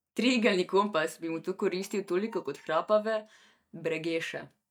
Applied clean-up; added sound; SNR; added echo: neural mask model DeepFilterNet 3.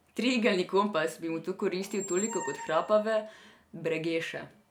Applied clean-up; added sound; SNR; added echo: none; Squeak; 14 dB; none.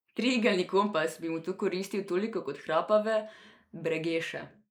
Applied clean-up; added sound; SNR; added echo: neural mask model Resemble Enhance denoiser.